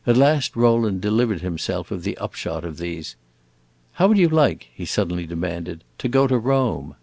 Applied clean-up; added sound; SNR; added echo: none; none; none; none.